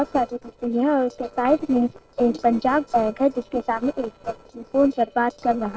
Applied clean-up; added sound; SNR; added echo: neural separator model SepFormer DNS4.